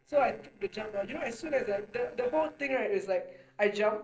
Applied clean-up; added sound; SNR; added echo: neural separator model SepFormer DNS4.